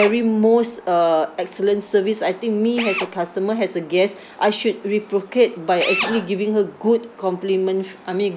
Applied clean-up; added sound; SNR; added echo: none; Drill; 14 dB; none.